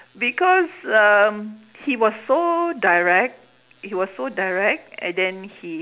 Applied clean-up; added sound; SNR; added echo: none; none; none; none.